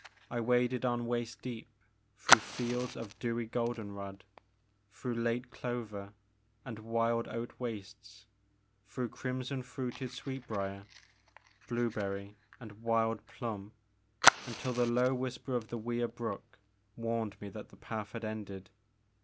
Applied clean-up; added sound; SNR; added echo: none; Fire; 4 dB; none.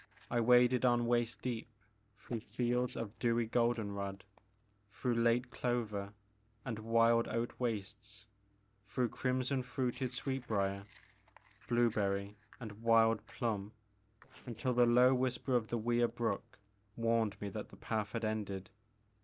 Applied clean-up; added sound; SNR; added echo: neural separator model SepFormer DNS4.